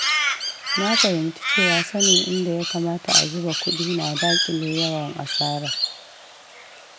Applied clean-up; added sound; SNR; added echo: none; Crow; -2 dB; none.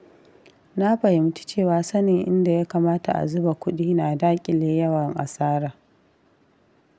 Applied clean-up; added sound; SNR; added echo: none; none; none; none.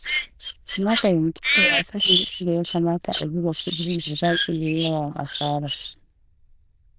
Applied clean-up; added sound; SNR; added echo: neural diffusion model UNIVERSE++.